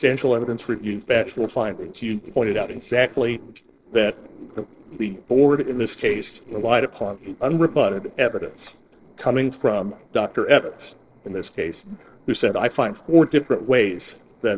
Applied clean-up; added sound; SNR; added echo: neural separator model SepFormer DNS4.